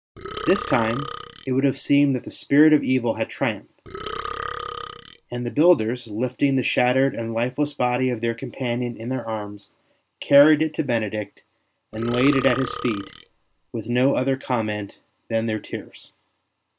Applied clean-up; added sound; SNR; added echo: none; Burping, eructation; 10 dB; none.